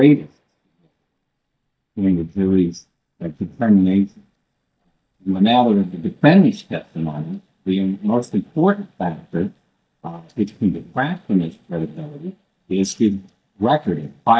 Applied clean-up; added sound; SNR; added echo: neural mask model DeepFilterNet 3.